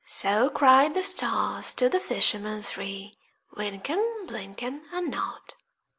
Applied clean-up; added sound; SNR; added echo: none; none; none; none.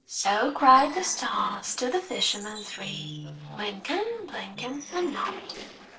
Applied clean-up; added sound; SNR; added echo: neural separator model SepFormer DNS4.